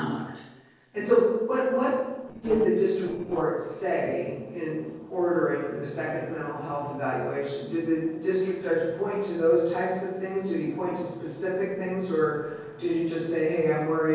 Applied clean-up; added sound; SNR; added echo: neural separator model SepFormer DNS4.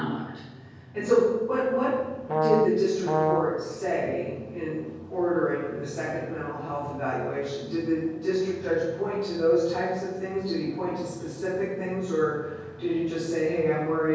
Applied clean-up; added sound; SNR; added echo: none; Brass instrument; -1 dB; reverberation time 1.3 s.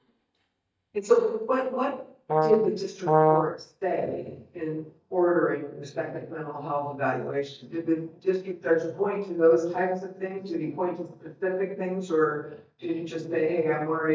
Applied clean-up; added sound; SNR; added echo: neural mask model DeepFilterNet 3.